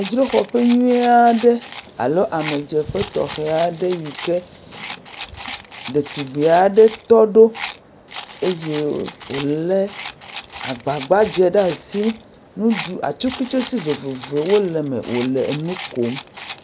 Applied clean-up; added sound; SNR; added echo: none; Rattle; 16 dB; none.